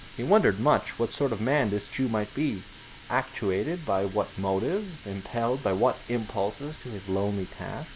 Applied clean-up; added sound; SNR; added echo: none; Water tap, faucet; 18 dB; none.